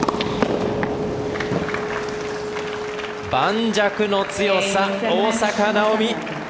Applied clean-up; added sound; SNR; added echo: none; Telephone; 10 dB; none.